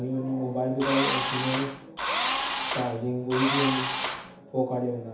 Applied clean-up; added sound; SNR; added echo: none; Engine / Drill; -3 dB; reverberation time 0.7 s.